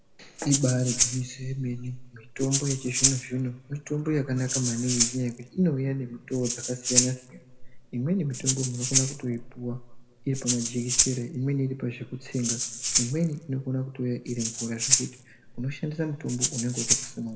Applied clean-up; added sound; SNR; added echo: none; Rattle (instrument); 1 dB; reverberation time 1.1 s.